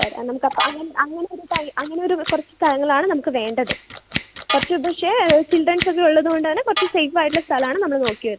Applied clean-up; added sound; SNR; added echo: none; Scissors + Tools; 11 dB; none.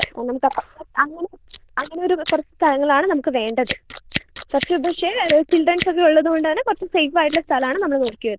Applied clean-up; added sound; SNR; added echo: neural diffusion model UNIVERSE++.